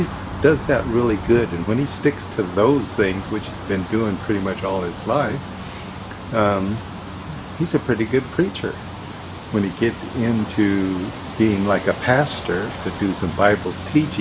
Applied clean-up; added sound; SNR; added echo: none; none; none; none.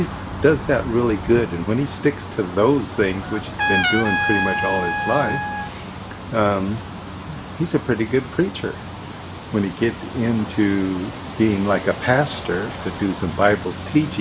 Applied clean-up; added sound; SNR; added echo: none; Trumpet; 3 dB; none.